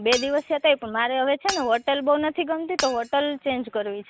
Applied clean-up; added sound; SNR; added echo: none; Shatter / Hammer; 13 dB; none.